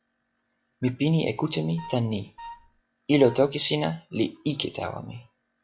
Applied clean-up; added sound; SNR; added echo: none; Wind instrument, woodwind instrument; 18 dB; none.